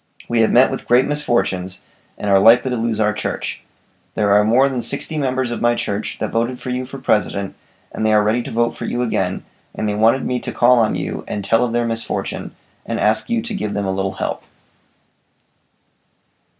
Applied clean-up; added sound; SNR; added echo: none; none; none; none.